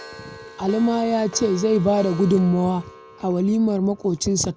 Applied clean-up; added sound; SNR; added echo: none; Clock; 19 dB; none.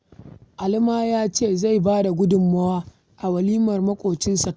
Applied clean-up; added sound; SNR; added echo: none; none; none; none.